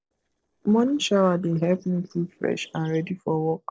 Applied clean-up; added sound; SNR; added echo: neural separator model SepFormer DNS4.